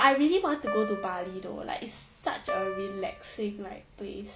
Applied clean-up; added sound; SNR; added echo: none; Piano; 9 dB; none.